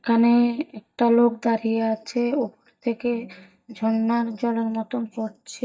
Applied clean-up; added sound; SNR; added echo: neural mask model DeepFilterNet 3.